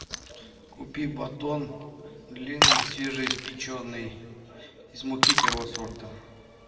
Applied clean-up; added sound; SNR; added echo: none; Shatter; -5 dB; reverberation time 1.6 s.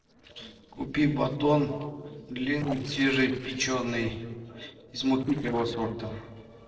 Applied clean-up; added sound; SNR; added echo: neural separator model SepFormer DNS4.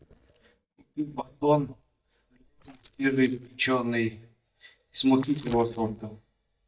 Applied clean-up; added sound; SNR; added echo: neural mask model DeepFilterNet 3.